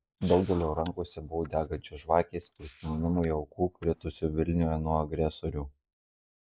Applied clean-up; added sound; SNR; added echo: neural mask model Resemble Enhance denoiser.